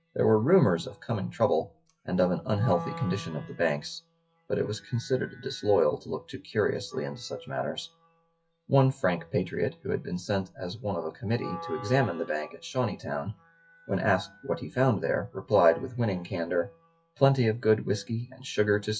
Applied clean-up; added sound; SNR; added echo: classical method WPE with log-MMSE.